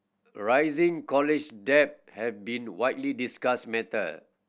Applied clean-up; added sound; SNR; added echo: none; none; none; none.